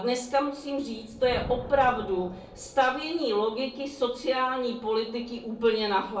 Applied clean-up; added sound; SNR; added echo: none; Thunder; 18 dB; reverberation time 0.3 s.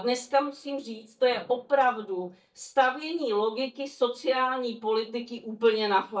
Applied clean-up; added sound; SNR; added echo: neural mask model DeepFilterNet 3.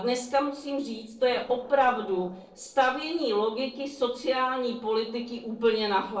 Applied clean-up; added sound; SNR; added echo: neural separator model SepFormer DNS4.